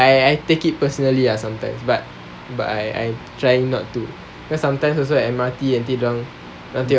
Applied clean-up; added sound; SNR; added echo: none; none; none; none.